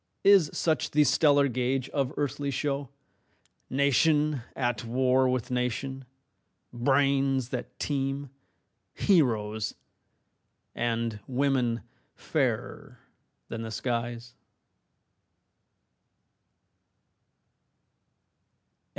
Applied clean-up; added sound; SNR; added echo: none; none; none; none.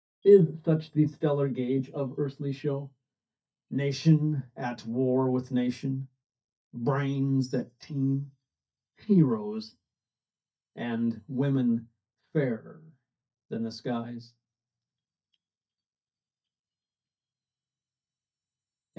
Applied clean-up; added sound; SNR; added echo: neural mask model DeepFilterNet 3.